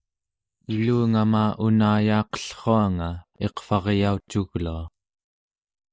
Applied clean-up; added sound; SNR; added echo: neural mask model Resemble Enhance denoiser.